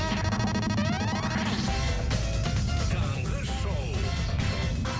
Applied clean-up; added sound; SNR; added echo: none; Train; 4 dB; none.